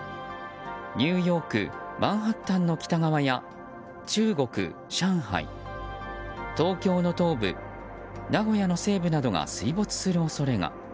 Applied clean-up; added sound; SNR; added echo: none; none; none; none.